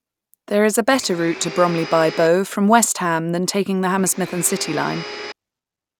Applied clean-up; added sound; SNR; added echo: none; Domestic sounds, home sounds; 13 dB; none.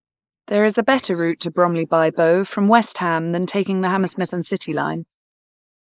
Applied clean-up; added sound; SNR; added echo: neural mask model Resemble Enhance denoiser.